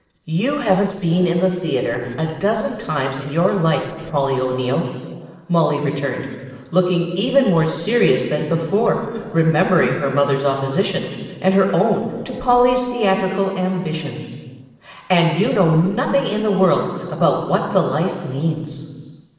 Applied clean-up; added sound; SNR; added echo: neural separator model SepFormer DNS4.